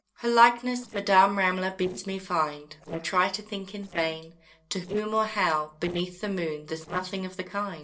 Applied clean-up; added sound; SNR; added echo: neural separator model SepFormer DNS4.